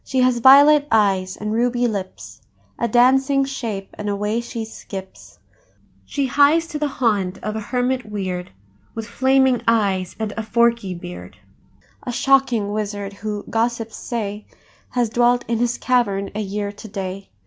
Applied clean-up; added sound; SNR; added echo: none; none; none; none.